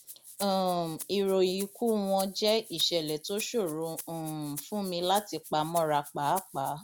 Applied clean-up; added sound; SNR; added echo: none; Rattle (instrument); 16 dB; none.